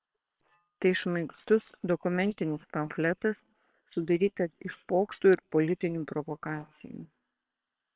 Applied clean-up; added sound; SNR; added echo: neural separator model SepFormer WHAM!.